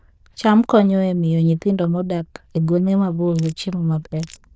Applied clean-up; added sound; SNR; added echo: neural diffusion model UNIVERSE++.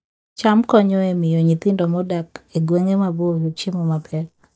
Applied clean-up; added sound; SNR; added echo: neural mask model DeepFilterNet 3.